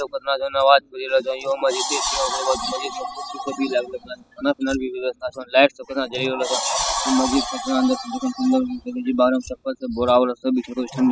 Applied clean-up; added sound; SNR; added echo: classical method spectral subtraction.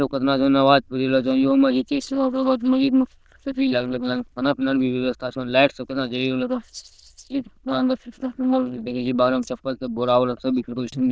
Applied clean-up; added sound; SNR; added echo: neural diffusion model UNIVERSE++.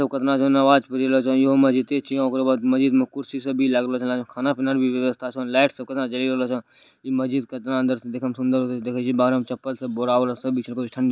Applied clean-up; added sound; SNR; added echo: none; none; none; none.